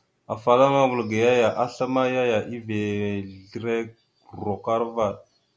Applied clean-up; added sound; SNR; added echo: none; none; none; none.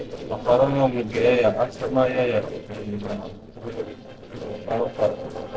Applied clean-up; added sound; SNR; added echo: neural separator model SepFormer DNS4.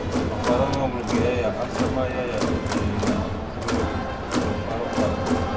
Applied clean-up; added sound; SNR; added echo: none; Crowd; -4 dB; reverberation time 0.4 s.